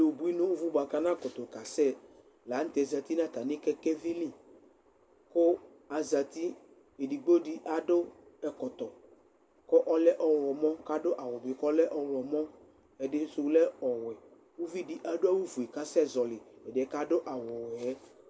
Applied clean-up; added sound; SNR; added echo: none; none; none; none.